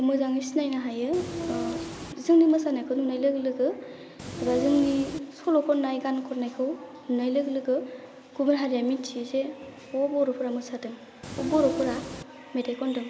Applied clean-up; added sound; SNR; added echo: none; Train; 6 dB; none.